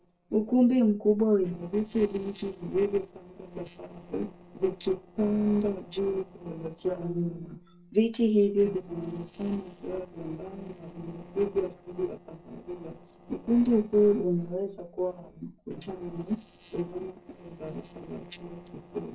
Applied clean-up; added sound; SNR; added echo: neural separator model SepFormer DNS4.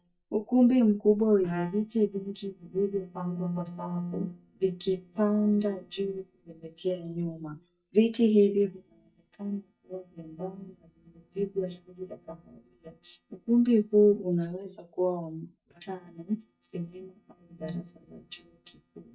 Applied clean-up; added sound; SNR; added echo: neural mask model DeepFilterNet 3.